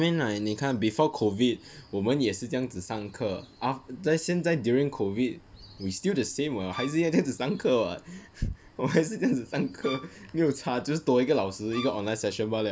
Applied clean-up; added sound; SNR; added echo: none; Bowed string instrument; 14 dB; none.